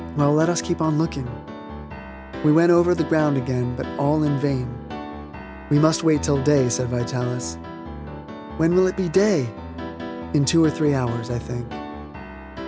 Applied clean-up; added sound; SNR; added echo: none; Piano; 10 dB; none.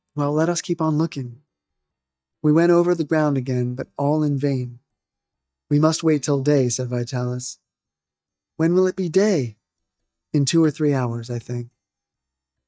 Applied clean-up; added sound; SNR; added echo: neural mask model DeepFilterNet 3.